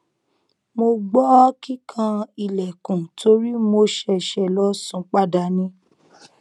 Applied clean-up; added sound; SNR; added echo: none; none; none; none.